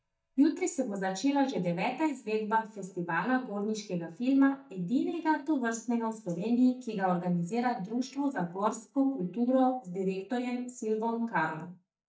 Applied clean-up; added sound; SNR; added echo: neural mask model DeepFilterNet 3.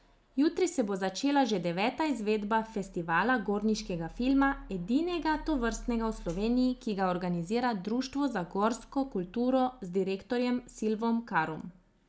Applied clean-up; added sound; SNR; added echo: none; none; none; none.